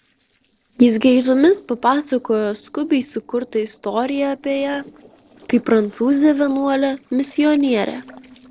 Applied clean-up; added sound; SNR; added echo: neural separator model SepFormer DNS4.